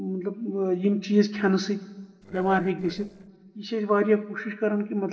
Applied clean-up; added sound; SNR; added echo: neural separator model SepFormer DNS4.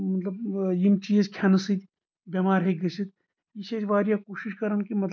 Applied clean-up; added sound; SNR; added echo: none; none; none; none.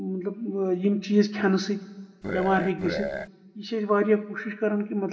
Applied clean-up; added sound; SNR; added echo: none; Burping, eructation; 5 dB; reverberation time 1.3 s.